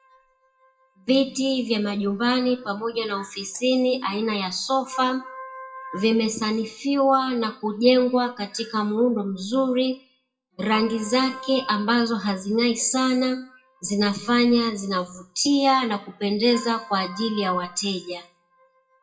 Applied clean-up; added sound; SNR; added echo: classical method WPE with log-MMSE.